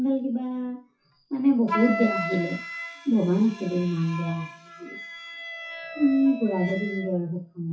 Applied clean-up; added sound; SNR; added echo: classical method WPE with log-MMSE.